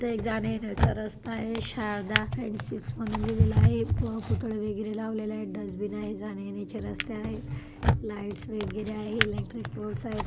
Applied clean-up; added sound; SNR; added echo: none; Drawer open or close; -2 dB; none.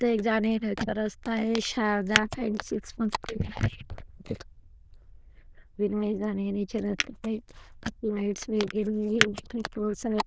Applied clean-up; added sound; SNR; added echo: neural diffusion model UNIVERSE++.